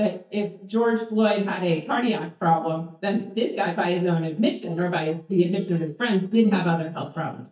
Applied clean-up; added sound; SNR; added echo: neural mask model DeepFilterNet 3.